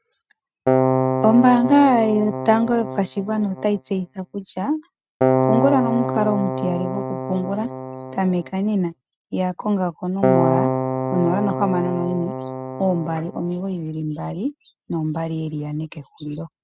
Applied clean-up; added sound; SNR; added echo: neural mask model RNNoise.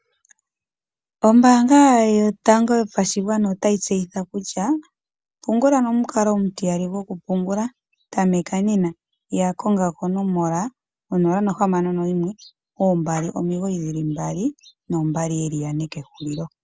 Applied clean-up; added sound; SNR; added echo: none; none; none; none.